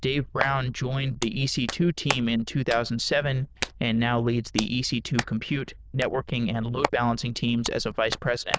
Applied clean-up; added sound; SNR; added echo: neural diffusion model UNIVERSE++.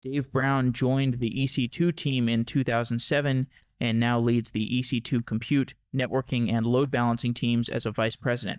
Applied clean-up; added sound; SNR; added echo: neural mask model DeepFilterNet 3.